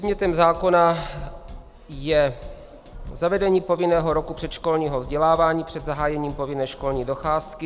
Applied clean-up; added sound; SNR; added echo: none; Drum kit; 15 dB; none.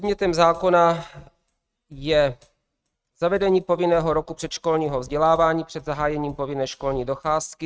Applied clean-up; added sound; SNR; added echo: neural mask model RNNoise.